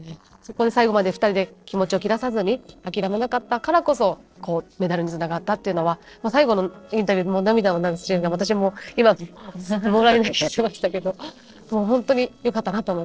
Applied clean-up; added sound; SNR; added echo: neural separator model SepFormer DNS4.